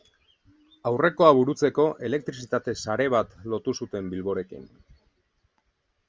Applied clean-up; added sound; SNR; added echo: none; none; none; none.